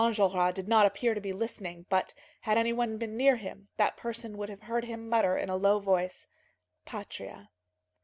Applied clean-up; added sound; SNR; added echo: none; none; none; none.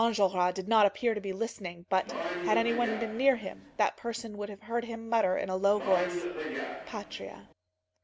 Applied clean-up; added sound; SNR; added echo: none; Subway, metro, underground; 6 dB; none.